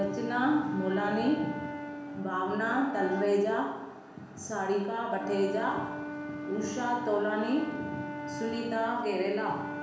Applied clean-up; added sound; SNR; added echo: none; Wind instrument, woodwind instrument; 8 dB; reverberation time 1.1 s.